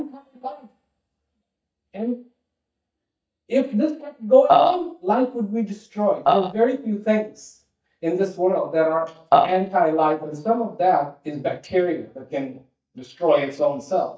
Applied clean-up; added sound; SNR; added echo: neural mask model DeepFilterNet 3.